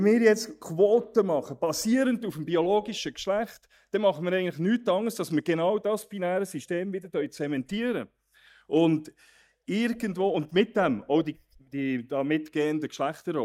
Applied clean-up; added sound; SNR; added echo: neural mask model DeepFilterNet 3.